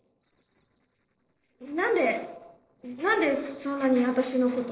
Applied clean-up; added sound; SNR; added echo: neural separator model SepFormer DNS4.